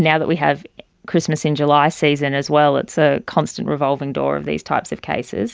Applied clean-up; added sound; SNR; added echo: none; none; none; none.